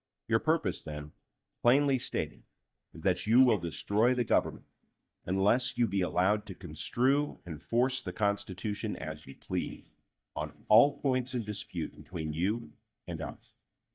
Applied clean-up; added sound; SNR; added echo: neural mask model DeepFilterNet 3.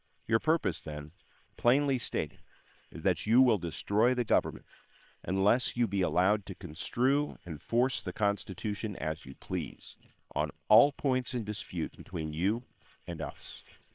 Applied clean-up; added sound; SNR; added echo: neural separator model SepFormer WHAM!.